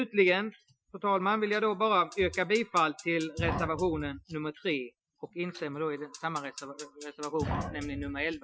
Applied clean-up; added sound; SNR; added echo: classical method Wiener filter.